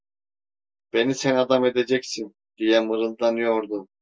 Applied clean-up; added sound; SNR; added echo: none; none; none; none.